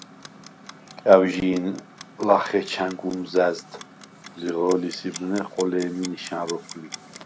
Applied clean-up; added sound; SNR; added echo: none; Clock; 18 dB; none.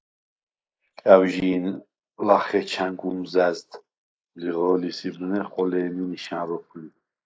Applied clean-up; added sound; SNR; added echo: neural mask model Resemble Enhance denoiser.